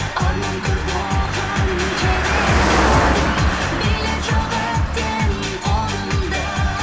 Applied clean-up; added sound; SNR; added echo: none; Car passing by; 3 dB; reverberation time 0.5 s.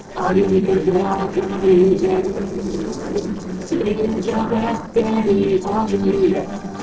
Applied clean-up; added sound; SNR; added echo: neural separator model SepFormer DNS4.